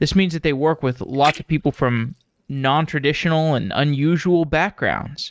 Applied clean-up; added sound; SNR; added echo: neural mask model RNNoise.